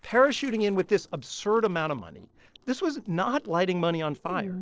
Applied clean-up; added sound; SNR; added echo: neural separator model SepFormer DNS4.